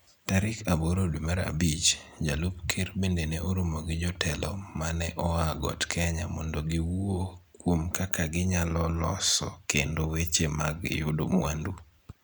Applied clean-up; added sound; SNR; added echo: none; none; none; none.